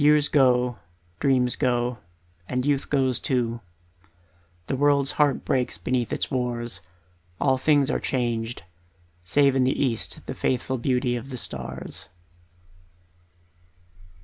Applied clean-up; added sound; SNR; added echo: none; none; none; none.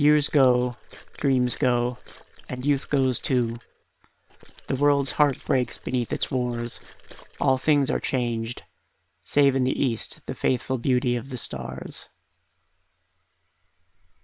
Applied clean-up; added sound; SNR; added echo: neural separator model SepFormer WHAM!.